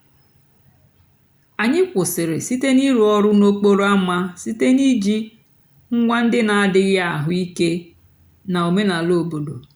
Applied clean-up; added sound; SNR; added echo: none; none; none; none.